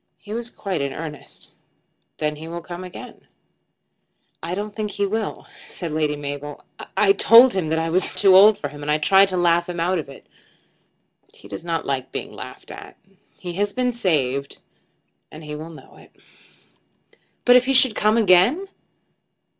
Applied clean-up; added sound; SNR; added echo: none; none; none; none.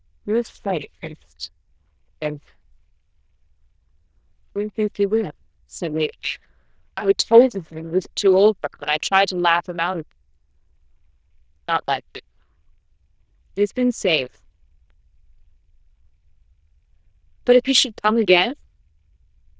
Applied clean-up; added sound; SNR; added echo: neural diffusion model UNIVERSE++.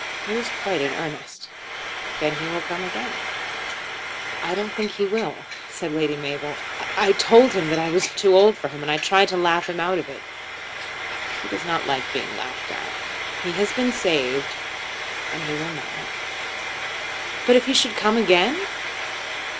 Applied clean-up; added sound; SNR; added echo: none; Frying (food); 6 dB; none.